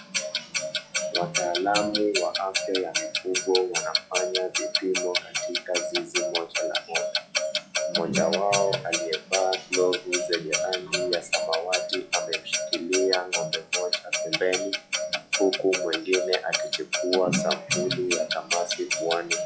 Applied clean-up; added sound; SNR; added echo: classical method log-MMSE.